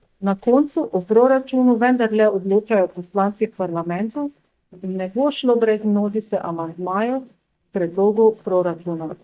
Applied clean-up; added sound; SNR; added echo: neural mask model DeepFilterNet 3.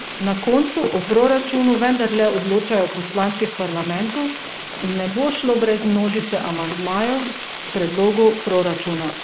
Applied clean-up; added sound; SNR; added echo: neural mask model Resemble Enhance denoiser.